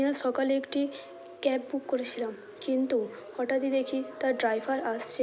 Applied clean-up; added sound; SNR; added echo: none; none; none; none.